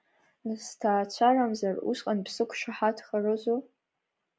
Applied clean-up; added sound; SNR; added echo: none; none; none; none.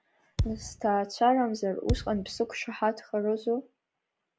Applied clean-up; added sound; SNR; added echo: none; Thump, thud; 5 dB; none.